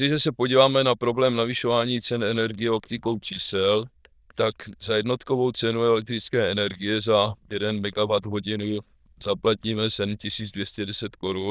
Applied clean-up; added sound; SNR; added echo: neural diffusion model UNIVERSE++.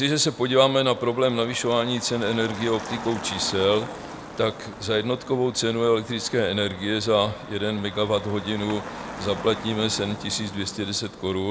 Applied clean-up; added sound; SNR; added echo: none; Motor vehicle (road); 13 dB; none.